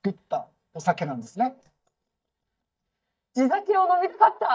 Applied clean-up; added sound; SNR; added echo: neural mask model DeepFilterNet 3.